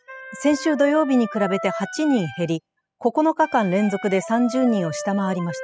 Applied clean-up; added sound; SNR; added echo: classical method spectral subtraction.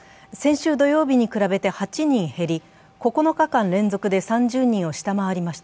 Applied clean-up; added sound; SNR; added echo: none; none; none; none.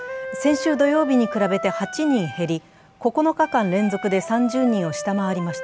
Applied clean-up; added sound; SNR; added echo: none; Wind instrument, woodwind instrument; 11 dB; none.